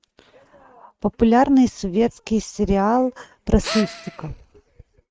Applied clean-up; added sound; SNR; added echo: neural mask model RNNoise.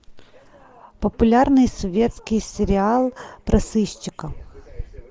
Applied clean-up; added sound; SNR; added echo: none; none; none; none.